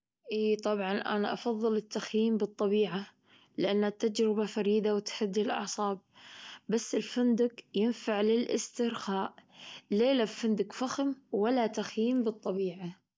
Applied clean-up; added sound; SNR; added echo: none; none; none; none.